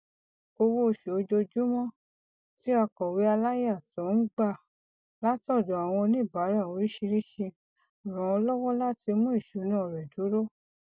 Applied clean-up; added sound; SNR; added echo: none; none; none; none.